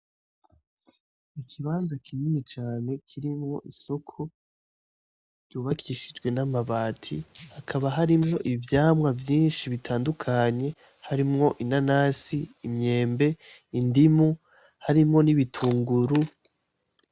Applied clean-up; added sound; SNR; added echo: none; Chewing, mastication; 16 dB; none.